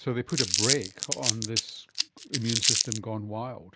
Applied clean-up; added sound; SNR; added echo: none; Crumpling, crinkling; -4 dB; none.